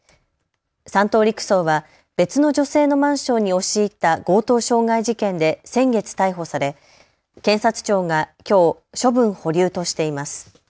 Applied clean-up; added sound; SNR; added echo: none; none; none; none.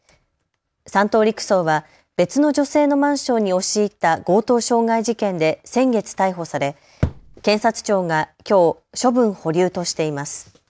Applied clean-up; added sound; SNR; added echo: none; Thump, thud; 6 dB; none.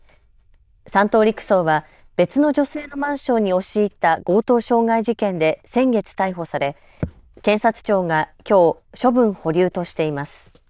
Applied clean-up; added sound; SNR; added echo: neural diffusion model UNIVERSE++.